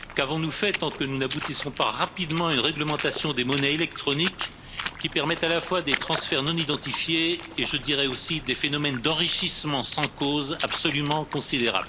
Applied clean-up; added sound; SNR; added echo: none; Water / Splash, splatter; 9 dB; none.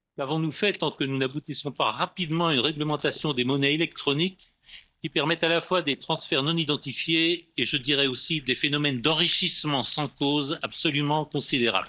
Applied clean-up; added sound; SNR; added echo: neural mask model DeepFilterNet 3.